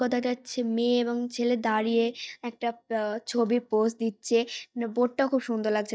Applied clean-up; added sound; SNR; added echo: neural mask model DeepFilterNet 3.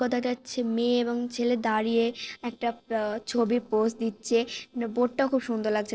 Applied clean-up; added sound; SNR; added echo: neural separator model SepFormer DNS4.